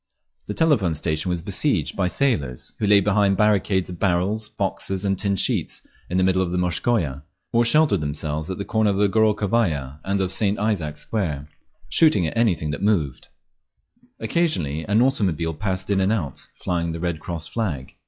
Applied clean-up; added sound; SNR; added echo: classical method log-MMSE.